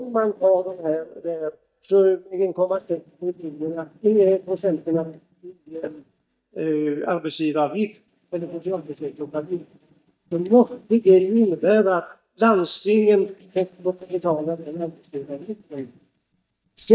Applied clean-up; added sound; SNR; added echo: neural mask model DeepFilterNet 3.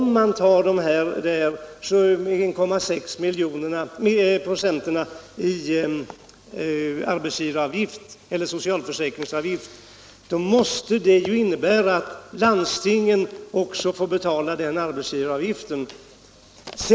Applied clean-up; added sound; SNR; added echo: none; none; none; none.